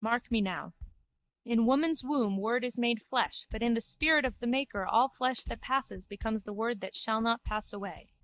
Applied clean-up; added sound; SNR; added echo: neural mask model DeepFilterNet 3.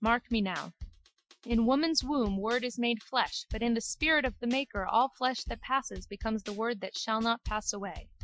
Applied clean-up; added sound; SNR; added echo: classical method Wiener filter.